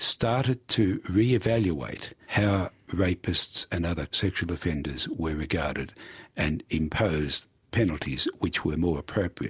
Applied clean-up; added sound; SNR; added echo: none; none; none; none.